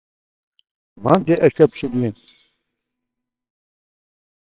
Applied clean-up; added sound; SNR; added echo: neural separator model SepFormer WHAMR!.